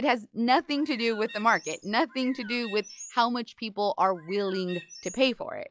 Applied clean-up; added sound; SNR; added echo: classical method log-MMSE.